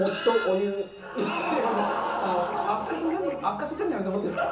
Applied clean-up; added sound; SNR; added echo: none; Fowl; 15 dB; reverberation time 0.8 s.